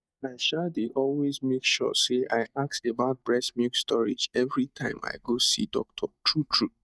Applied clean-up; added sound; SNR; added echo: neural mask model DeepFilterNet 3.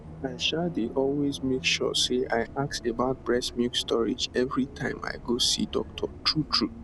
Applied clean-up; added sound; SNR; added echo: none; Bus; 15 dB; none.